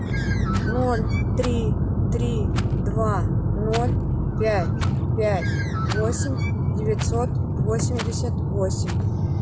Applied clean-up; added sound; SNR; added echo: none; Bird + Rattle; 17 dB; none.